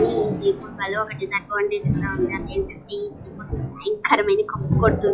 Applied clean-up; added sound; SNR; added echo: classical method log-MMSE.